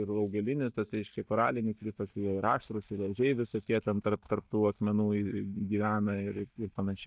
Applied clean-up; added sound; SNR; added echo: neural mask model DeepFilterNet 3.